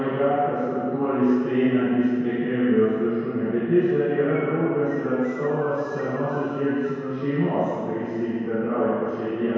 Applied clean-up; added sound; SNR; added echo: none; Keyboard (musical); 20 dB; reverberation time 2.0 s.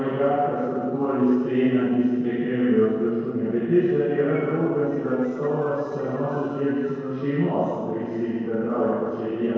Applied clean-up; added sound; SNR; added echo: neural separator model SepFormer DNS4.